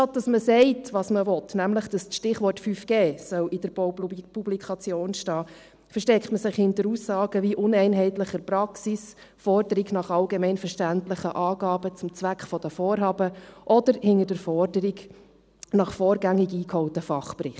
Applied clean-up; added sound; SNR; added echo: none; none; none; none.